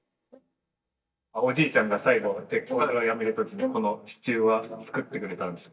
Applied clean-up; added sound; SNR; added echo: neural mask model DeepFilterNet 3.